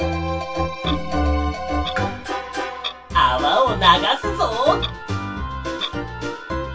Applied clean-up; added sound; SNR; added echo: none; Clock; 15 dB; reverberation time 0.2 s.